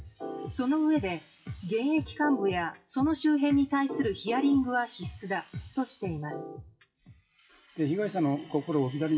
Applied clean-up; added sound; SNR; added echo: classical method WPE with log-MMSE.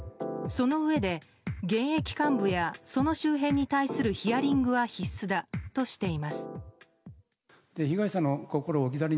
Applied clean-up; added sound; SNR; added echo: none; none; none; none.